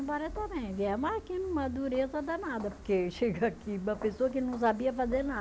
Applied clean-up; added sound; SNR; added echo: none; Walk, footsteps; 15 dB; none.